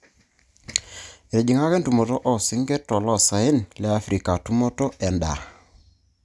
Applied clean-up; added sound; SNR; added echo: none; none; none; none.